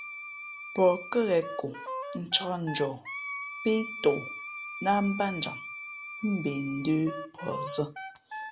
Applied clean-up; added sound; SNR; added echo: none; Wind instrument, woodwind instrument; 9 dB; none.